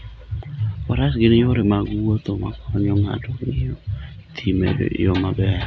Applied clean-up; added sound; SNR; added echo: none; none; none; none.